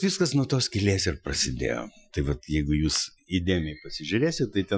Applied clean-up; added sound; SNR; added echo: classical method Wiener filter.